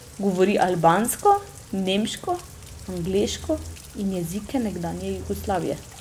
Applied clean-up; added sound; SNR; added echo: none; Bowed string instrument + Rain; 15 dB; none.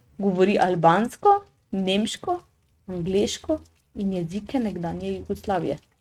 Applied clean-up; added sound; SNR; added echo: neural mask model RNNoise.